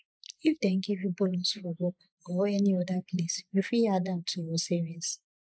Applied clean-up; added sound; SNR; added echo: neural mask model Resemble Enhance denoiser.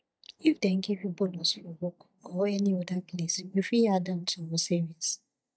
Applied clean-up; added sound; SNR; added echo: neural mask model DeepFilterNet 3.